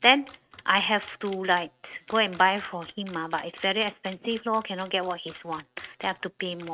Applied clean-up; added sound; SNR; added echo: neural mask model RNNoise.